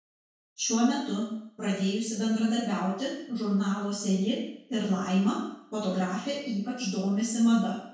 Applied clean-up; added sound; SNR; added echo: none; none; none; reverberation time 0.6 s.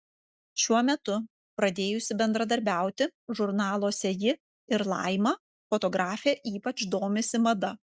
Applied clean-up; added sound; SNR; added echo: none; none; none; none.